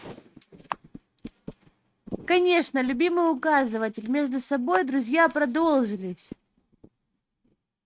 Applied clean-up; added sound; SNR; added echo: neural mask model RNNoise.